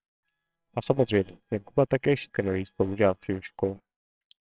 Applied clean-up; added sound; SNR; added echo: neural separator model SepFormer WHAMR!.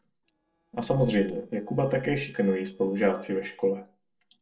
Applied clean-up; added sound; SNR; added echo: neural separator model SepFormer DNS4.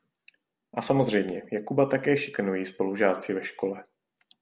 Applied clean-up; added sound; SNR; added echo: none; none; none; none.